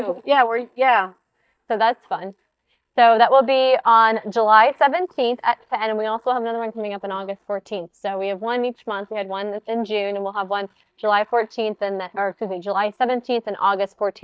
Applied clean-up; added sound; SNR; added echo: neural mask model DeepFilterNet 3.